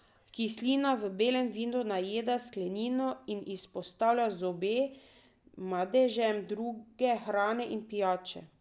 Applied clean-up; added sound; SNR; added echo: none; none; none; none.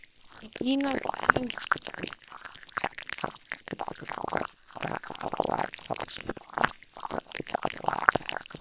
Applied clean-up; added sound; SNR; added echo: neural separator model SepFormer WHAM!.